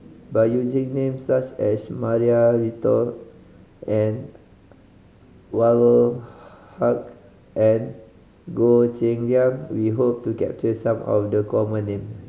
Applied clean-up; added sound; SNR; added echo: none; none; none; none.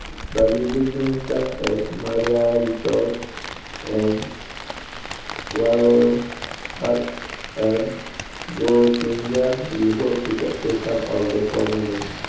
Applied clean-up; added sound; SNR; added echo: none; Rain; 11 dB; reverberation time 0.6 s.